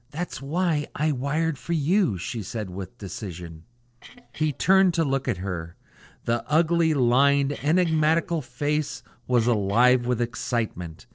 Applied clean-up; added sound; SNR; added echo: neural separator model SepFormer DNS4.